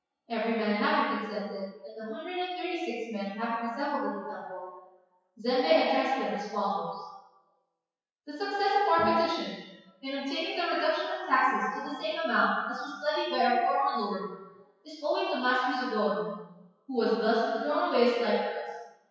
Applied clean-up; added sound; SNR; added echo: classical method WPE with log-MMSE.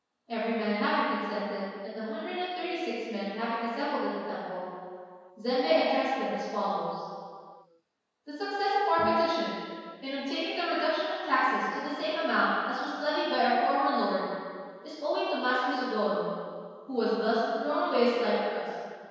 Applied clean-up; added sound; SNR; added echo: none; Bowed string instrument; 16 dB; reverberation time 1.9 s.